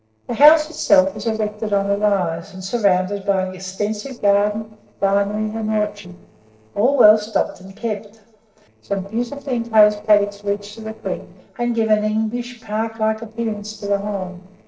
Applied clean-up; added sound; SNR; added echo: neural separator model SepFormer DNS4.